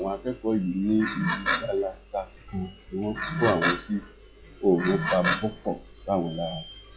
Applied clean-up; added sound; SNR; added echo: classical method log-MMSE.